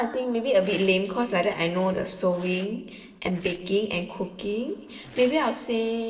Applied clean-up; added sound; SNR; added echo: neural separator model SepFormer DNS4.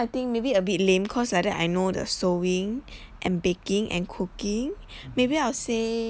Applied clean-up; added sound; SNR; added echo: none; none; none; none.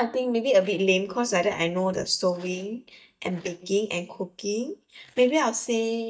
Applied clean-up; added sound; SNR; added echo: neural mask model DeepFilterNet 3.